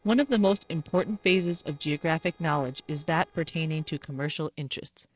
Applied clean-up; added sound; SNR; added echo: neural separator model SepFormer DNS4.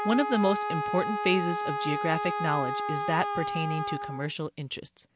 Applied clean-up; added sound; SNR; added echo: none; Wind instrument, woodwind instrument; 2 dB; none.